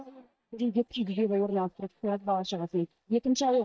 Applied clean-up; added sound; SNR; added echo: neural mask model DeepFilterNet 3.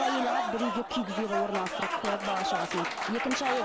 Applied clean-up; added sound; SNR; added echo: none; Applause; -1 dB; none.